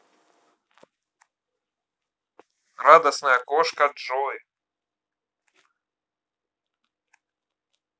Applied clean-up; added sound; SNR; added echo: none; none; none; none.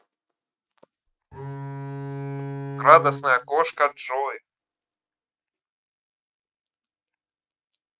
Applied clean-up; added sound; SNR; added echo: neural mask model RNNoise.